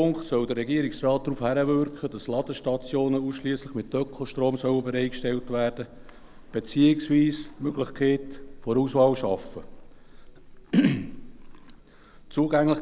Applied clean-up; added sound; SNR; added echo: none; Livestock, farm animals, working animals; 17 dB; none.